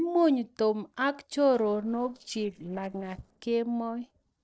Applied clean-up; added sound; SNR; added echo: neural separator model SepFormer DNS4.